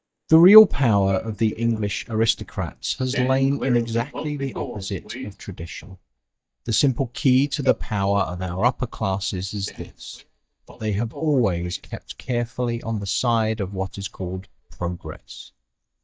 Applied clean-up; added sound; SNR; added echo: neural mask model DeepFilterNet 3.